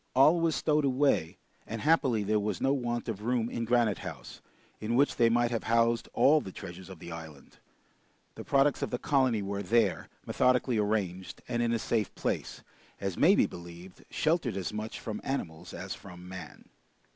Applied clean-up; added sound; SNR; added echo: none; none; none; none.